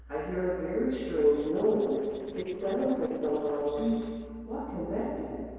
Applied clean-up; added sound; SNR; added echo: neural separator model SepFormer DNS4.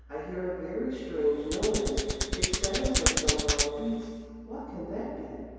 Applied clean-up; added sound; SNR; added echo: none; Hands; -2 dB; reverberation time 2.2 s.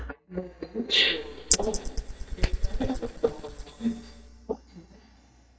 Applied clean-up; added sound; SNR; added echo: neural mask model DeepFilterNet 3.